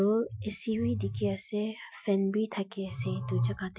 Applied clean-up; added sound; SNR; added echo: classical method Wiener filter.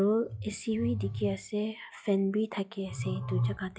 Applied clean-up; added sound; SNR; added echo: classical method log-MMSE.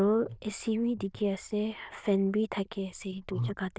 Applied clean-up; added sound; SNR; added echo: neural diffusion model UNIVERSE++.